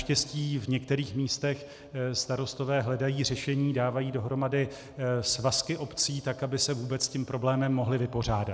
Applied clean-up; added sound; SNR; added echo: none; none; none; none.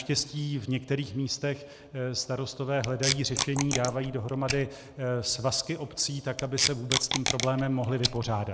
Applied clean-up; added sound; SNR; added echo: neural mask model Resemble Enhance denoiser.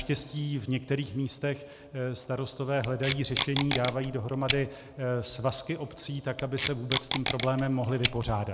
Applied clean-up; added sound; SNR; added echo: none; Packing tape, duct tape; 2 dB; none.